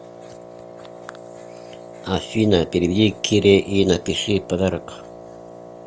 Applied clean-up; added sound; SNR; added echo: none; Wind instrument, woodwind instrument; 17 dB; none.